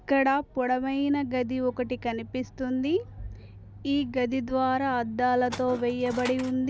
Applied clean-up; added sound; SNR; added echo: none; Tools; 13 dB; none.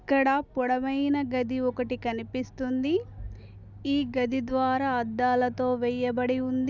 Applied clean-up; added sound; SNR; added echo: none; none; none; none.